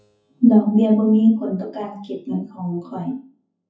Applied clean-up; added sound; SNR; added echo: classical method WPE with log-MMSE.